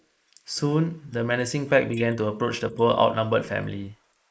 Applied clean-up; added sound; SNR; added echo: neural mask model Resemble Enhance denoiser.